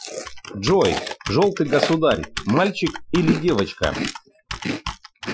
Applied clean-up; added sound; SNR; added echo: classical method Wiener filter.